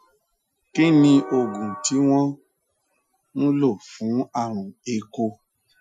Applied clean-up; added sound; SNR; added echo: classical method Wiener filter.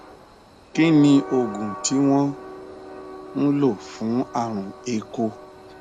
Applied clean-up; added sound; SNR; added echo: none; Train; 15 dB; none.